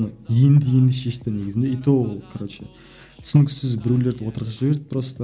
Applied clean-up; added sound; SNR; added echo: none; none; none; none.